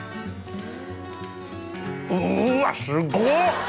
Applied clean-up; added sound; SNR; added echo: none; Hi-hat; 13 dB; none.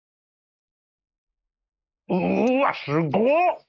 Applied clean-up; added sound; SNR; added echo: neural mask model Resemble Enhance denoiser.